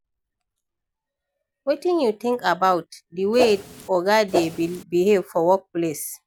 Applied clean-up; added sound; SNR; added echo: none; Whoosh, swoosh, swish; 5 dB; none.